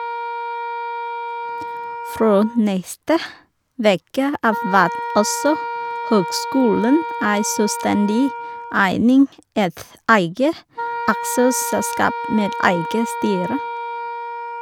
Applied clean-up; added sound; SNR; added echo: none; Wind instrument, woodwind instrument; 8 dB; none.